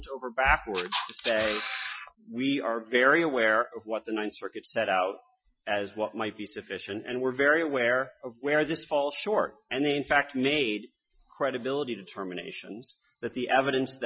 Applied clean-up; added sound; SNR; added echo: classical method Wiener filter.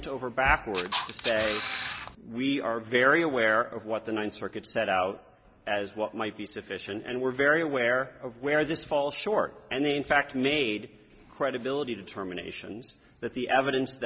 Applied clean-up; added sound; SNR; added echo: none; Camera; 6 dB; none.